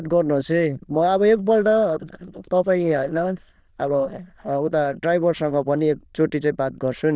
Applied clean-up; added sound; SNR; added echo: neural diffusion model UNIVERSE++.